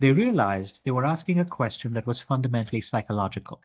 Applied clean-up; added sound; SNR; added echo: neural mask model DeepFilterNet 3.